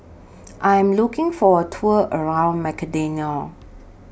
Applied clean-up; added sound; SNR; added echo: none; none; none; none.